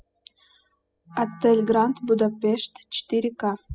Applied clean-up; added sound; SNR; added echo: classical method spectral subtraction.